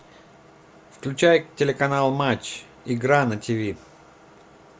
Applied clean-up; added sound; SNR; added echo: none; none; none; none.